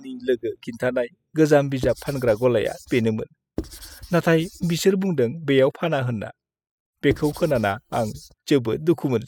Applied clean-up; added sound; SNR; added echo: classical method spectral subtraction.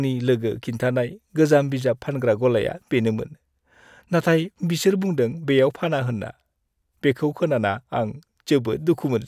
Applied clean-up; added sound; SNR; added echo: none; none; none; none.